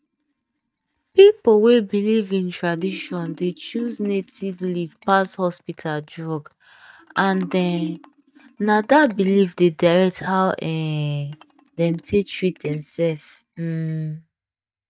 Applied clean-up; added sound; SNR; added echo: neural mask model DeepFilterNet 3.